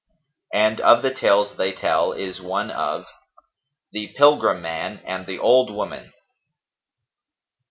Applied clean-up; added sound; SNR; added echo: none; none; none; none.